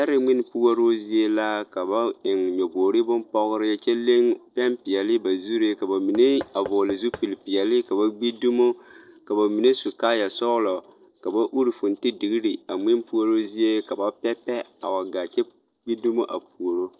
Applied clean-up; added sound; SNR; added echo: neural separator model SepFormer DNS4.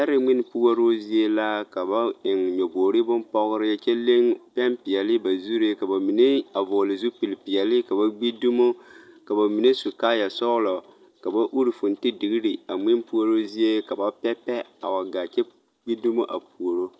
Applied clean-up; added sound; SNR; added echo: none; none; none; none.